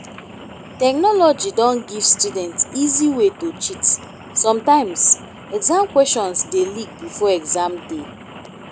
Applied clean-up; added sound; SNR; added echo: none; Rain; 18 dB; none.